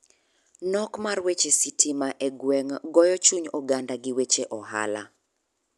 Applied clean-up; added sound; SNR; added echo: none; none; none; none.